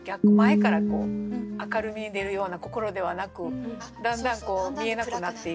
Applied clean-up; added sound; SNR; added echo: none; Piano; -4 dB; none.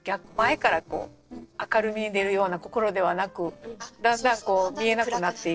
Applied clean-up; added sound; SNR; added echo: neural separator model SepFormer DNS4.